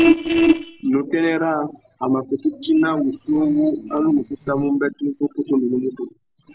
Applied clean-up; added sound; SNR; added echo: neural separator model SepFormer DNS4.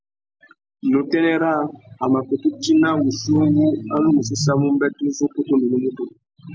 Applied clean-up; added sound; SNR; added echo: none; none; none; none.